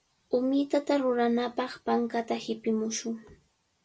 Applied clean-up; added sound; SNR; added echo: none; none; none; none.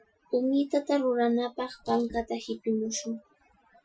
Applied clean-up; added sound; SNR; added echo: classical method Wiener filter.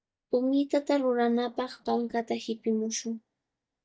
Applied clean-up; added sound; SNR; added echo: neural mask model DeepFilterNet 3.